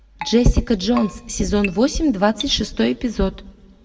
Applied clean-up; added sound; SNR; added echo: none; Keyboard (musical); 16 dB; reverberation time 0.8 s.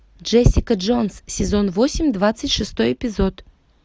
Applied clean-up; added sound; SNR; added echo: none; none; none; none.